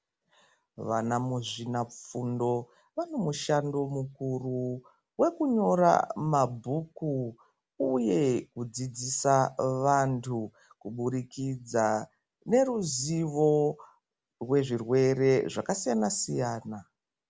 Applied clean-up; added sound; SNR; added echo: none; none; none; none.